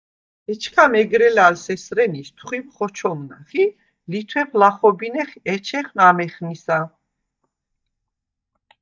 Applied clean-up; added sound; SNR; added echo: neural mask model DeepFilterNet 3.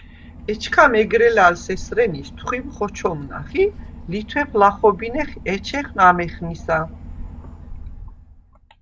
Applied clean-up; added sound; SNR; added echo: none; Engine / Boat, Water vehicle; 15 dB; none.